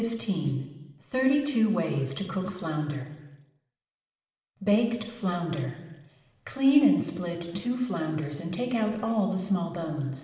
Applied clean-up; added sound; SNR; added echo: none; Snare drum; 19 dB; reverberation time 1.0 s.